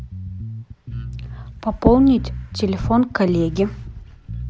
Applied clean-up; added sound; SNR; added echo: none; Bass guitar; 10 dB; none.